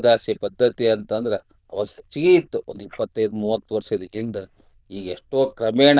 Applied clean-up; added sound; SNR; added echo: neural diffusion model UNIVERSE++.